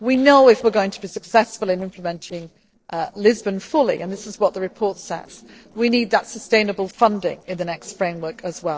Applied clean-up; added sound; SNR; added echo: neural separator model SepFormer DNS4.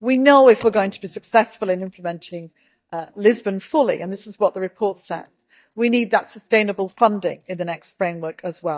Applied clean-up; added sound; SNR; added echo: neural mask model DeepFilterNet 3.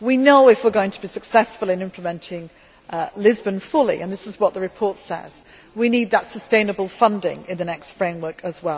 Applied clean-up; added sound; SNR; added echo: none; none; none; none.